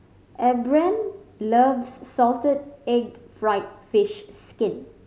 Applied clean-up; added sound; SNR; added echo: none; none; none; none.